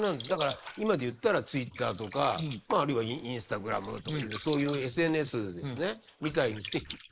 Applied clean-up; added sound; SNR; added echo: neural mask model Resemble Enhance denoiser.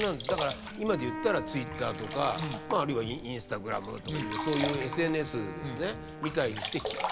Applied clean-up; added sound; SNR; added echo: none; Sink (filling or washing) + Wind instrument, woodwind instrument; 6 dB; none.